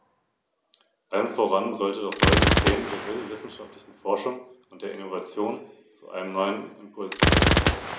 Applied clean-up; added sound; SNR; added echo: none; Gunshot, gunfire; -4 dB; none.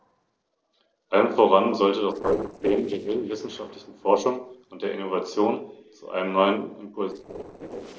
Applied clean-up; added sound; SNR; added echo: neural separator model SepFormer DNS4.